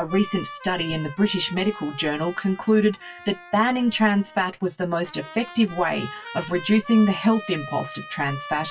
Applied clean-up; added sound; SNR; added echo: classical method WPE with log-MMSE.